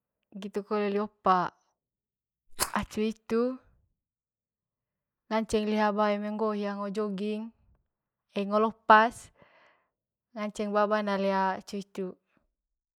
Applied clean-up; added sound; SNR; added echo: neural mask model Resemble Enhance denoiser.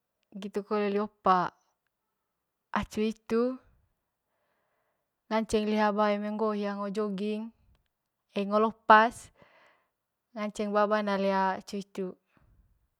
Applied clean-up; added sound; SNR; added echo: none; none; none; none.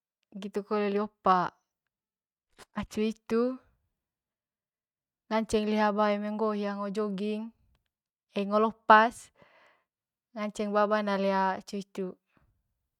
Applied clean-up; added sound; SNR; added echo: neural mask model RNNoise.